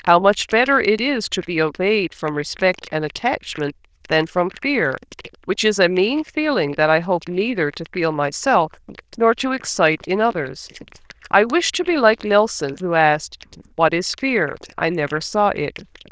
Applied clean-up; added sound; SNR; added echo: neural diffusion model UNIVERSE++.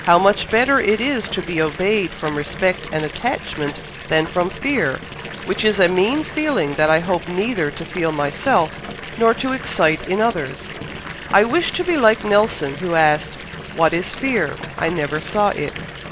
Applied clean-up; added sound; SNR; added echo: none; Fill (with liquid) / Bathtub (filling or washing) / Water tap, faucet; 12 dB; none.